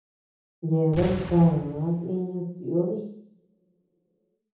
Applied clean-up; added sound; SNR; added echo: none; Boom; 10 dB; reverberation time 0.7 s.